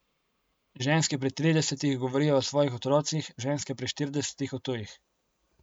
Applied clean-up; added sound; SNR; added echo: none; none; none; none.